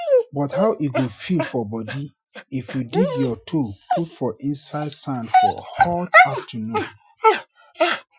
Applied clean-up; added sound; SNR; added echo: classical method Wiener filter.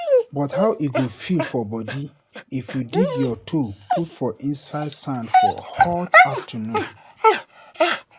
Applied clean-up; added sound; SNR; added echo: none; Dog; -3 dB; none.